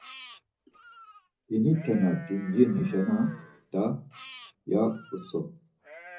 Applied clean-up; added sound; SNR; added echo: none; Livestock, farm animals, working animals; 20 dB; reverberation time 0.4 s.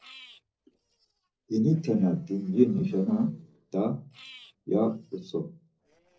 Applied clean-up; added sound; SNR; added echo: neural separator model SepFormer DNS4.